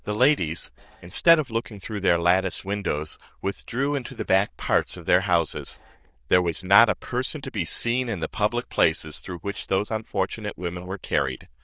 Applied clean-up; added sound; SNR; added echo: neural diffusion model UNIVERSE++.